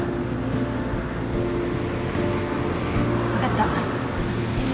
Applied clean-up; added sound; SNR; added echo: none; none; none; none.